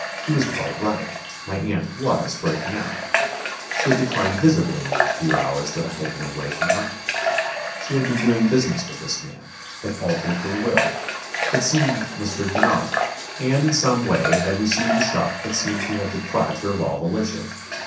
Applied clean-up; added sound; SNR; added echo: none; Water tap, faucet / Water; 3 dB; reverberation time 0.6 s.